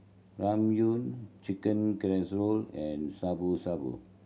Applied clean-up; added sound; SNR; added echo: none; none; none; none.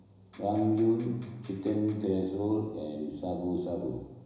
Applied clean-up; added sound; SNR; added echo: none; Electric guitar; 17 dB; reverberation time 1.0 s.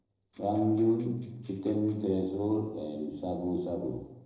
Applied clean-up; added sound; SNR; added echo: neural separator model SepFormer DNS4.